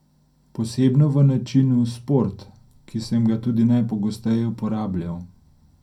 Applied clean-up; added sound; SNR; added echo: none; none; none; reverberation time 0.2 s.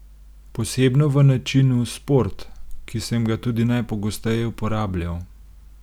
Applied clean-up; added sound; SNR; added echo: none; none; none; none.